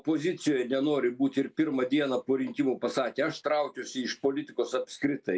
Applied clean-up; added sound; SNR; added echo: none; none; none; none.